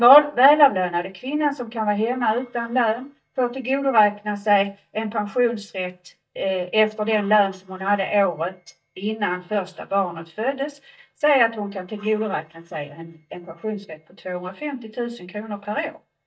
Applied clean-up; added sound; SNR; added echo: neural mask model DeepFilterNet 3.